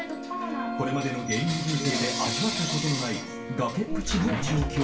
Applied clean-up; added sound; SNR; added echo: none; Coin (dropping) / Bell; 8 dB; reverberation time 0.7 s.